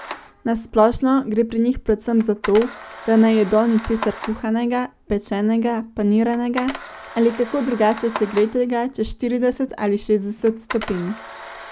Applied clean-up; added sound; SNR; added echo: none; Camera; 16 dB; none.